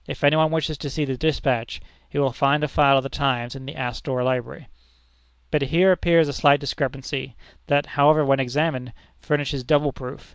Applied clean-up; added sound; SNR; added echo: none; none; none; none.